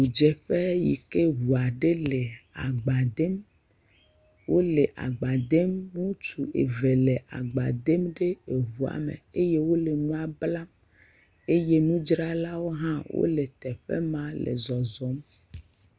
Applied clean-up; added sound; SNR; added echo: none; none; none; none.